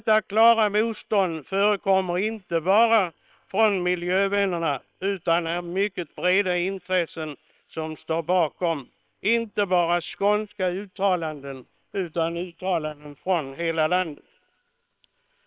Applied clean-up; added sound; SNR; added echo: neural separator model SepFormer WHAM!.